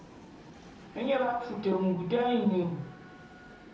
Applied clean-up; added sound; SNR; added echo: none; Train; 18 dB; reverberation time 0.6 s.